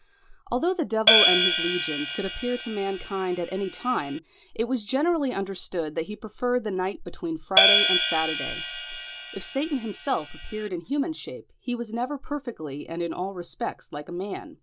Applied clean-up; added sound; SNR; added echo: none; Hi-hat; -4 dB; none.